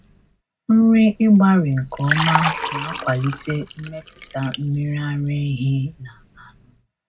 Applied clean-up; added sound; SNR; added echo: none; Liquid; 9 dB; reverberation time 0.4 s.